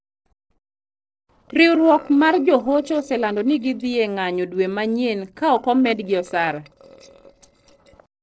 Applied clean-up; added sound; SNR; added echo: neural separator model SepFormer DNS4.